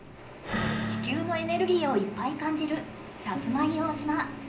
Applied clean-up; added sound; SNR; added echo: none; Breathing; 13 dB; reverberation time 0.5 s.